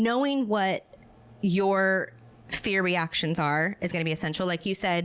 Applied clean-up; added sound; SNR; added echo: none; none; none; none.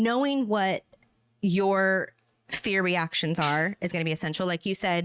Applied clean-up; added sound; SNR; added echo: neural mask model RNNoise.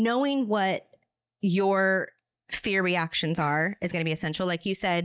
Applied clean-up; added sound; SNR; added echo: neural mask model DeepFilterNet 3.